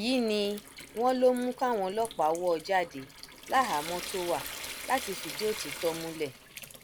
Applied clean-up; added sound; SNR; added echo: none; Trickle, dribble / Sink (filling or washing) / Water tap, faucet; 12 dB; none.